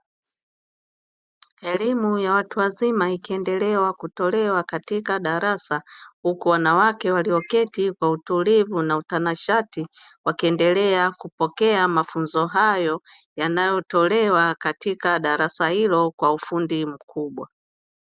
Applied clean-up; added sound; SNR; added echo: none; none; none; none.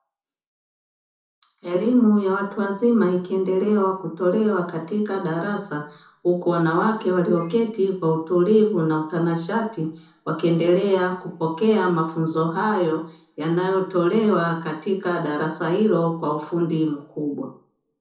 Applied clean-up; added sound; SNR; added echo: none; none; none; reverberation time 0.7 s.